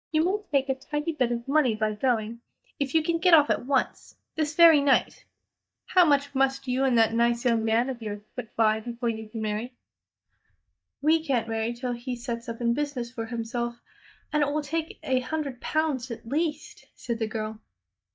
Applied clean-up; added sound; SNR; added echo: neural mask model DeepFilterNet 3.